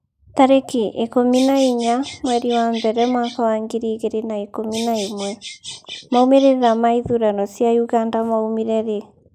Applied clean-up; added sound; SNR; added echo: neural mask model Resemble Enhance denoiser.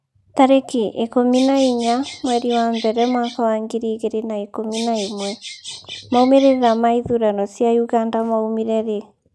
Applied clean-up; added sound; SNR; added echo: neural mask model RNNoise.